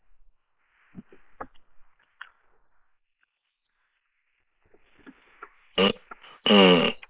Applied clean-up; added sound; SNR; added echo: neural mask model Resemble Enhance denoiser.